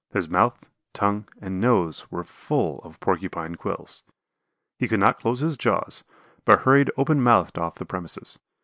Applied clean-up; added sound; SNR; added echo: none; none; none; none.